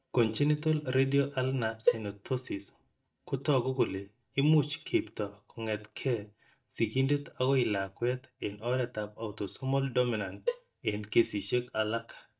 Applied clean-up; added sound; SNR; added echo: neural mask model DeepFilterNet 3.